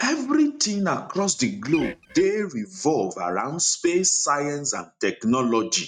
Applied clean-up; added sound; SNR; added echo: neural mask model RNNoise.